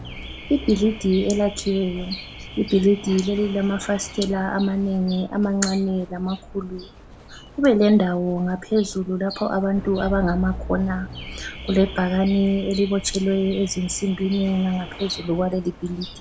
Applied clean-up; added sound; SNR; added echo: none; Alarm / Car; 15 dB; none.